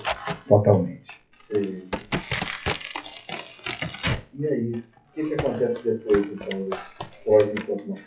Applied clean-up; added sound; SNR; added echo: classical method WPE with log-MMSE.